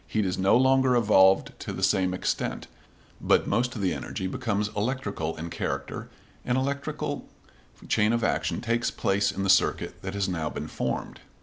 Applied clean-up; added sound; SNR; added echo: none; none; none; none.